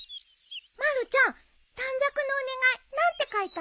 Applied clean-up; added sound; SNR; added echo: none; none; none; none.